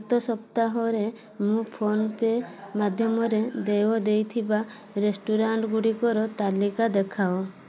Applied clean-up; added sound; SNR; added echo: none; none; none; none.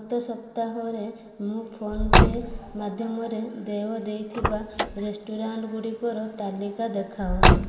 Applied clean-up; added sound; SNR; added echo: none; Car; -4 dB; reverberation time 2.9 s.